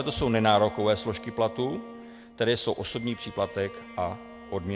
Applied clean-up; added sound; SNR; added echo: none; Bowed string instrument; 16 dB; none.